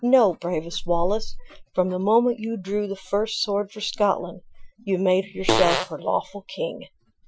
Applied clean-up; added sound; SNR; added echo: classical method Wiener filter.